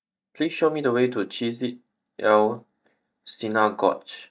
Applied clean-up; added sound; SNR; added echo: neural mask model DeepFilterNet 3.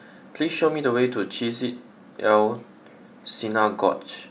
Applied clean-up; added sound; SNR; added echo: none; none; none; none.